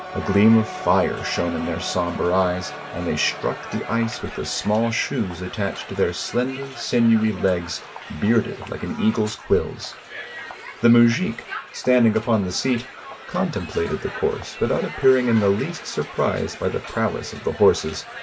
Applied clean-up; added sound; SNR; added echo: none; Crowd; 14 dB; none.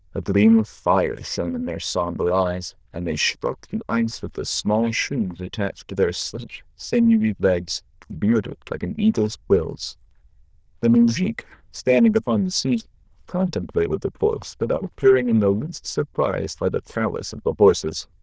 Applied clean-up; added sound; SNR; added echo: neural diffusion model UNIVERSE++.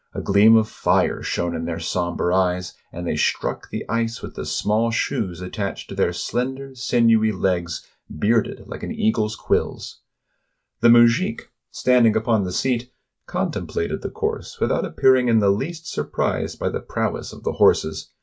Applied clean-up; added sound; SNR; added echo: none; none; none; none.